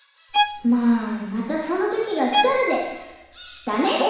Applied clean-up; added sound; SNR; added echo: none; Bowed string instrument; 5 dB; reverberation time 1.1 s.